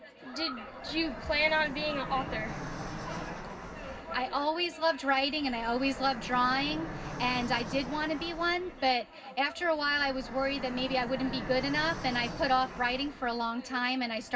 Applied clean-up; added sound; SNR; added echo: none; Fixed-wing aircraft, airplane; 10 dB; reverberation time 0.4 s.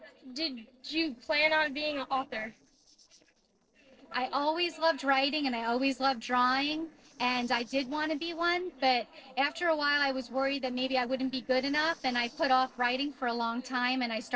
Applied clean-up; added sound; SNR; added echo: neural separator model SepFormer DNS4.